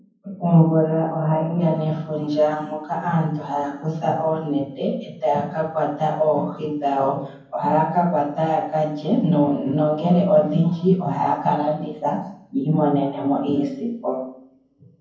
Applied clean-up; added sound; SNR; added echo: none; none; none; reverberation time 0.9 s.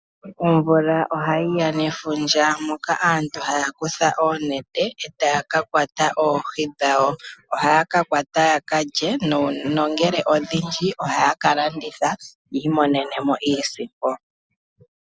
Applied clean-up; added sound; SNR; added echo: none; none; none; none.